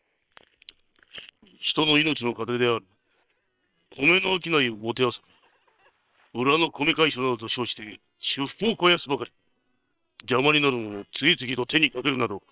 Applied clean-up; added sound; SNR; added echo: neural separator model SepFormer WHAM!.